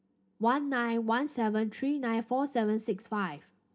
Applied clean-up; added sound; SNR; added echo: none; none; none; reverberation time 0.3 s.